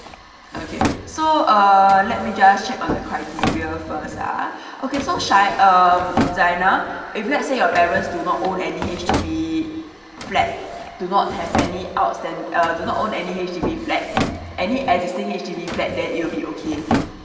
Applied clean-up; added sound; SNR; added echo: none; Drawer open or close; 8 dB; reverberation time 2.9 s.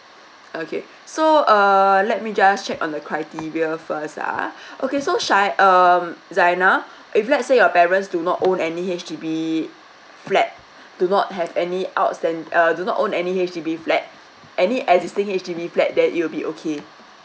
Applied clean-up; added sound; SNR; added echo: none; none; none; none.